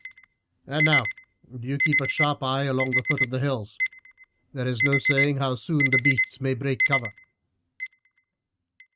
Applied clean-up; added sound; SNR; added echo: neural mask model RNNoise.